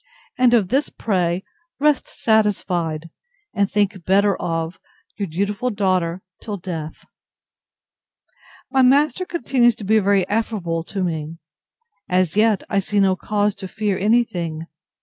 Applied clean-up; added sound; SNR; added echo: none; none; none; none.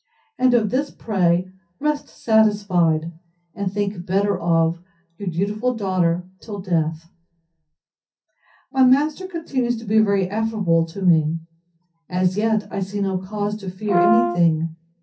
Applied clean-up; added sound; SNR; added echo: none; Brass instrument; 1 dB; reverberation time 0.3 s.